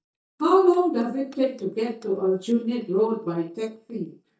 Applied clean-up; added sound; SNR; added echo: neural mask model DeepFilterNet 3.